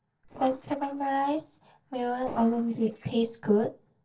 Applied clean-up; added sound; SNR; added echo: neural separator model SepFormer DNS4.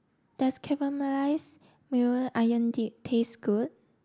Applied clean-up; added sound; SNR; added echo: none; none; none; none.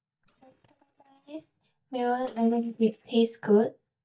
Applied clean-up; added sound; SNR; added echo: neural mask model DeepFilterNet 3.